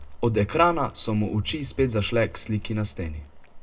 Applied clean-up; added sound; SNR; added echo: none; Boiling; 14 dB; reverberation time 0.2 s.